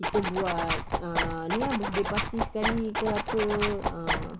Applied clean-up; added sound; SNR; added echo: none; Zipper (clothing); 0 dB; none.